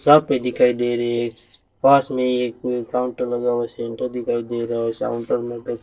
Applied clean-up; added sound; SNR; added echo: neural separator model SepFormer DNS4.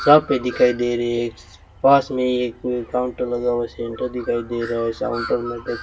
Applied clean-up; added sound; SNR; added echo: none; Bird; 16 dB; reverberation time 0.2 s.